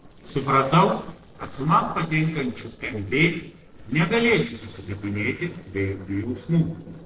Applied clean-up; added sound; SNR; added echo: neural separator model SepFormer DNS4.